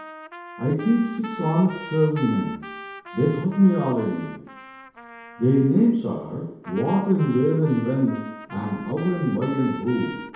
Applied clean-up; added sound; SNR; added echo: none; Trumpet; 16 dB; reverberation time 1.0 s.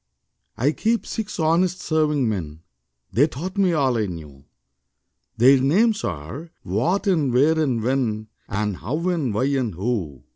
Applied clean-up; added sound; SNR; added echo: none; none; none; none.